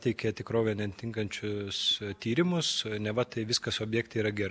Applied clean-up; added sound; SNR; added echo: none; none; none; none.